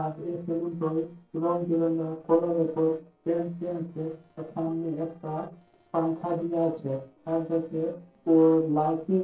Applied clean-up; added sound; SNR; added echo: neural separator model SepFormer DNS4.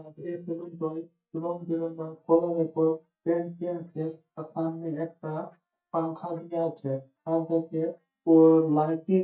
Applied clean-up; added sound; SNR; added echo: neural mask model DeepFilterNet 3.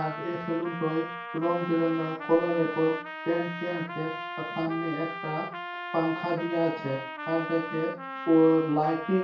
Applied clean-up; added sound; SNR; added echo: none; Trumpet; 9 dB; reverberation time 0.3 s.